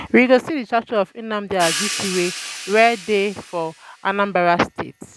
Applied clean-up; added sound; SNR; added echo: none; Crash cymbal / Hi-hat; 11 dB; none.